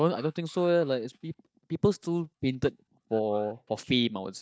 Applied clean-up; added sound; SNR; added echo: neural mask model DeepFilterNet 3.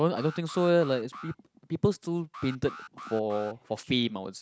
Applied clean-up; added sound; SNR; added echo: neural mask model RNNoise.